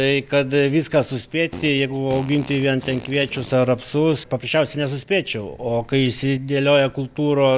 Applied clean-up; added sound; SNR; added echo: none; Fart; 19 dB; none.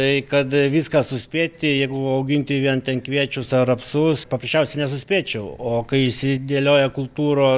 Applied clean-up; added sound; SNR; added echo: none; none; none; none.